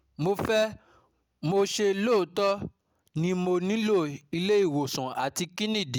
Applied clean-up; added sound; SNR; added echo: none; none; none; none.